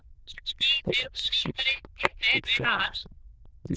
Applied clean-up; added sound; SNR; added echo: neural diffusion model UNIVERSE++.